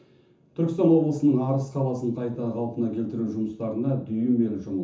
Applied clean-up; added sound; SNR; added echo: none; none; none; reverberation time 0.9 s.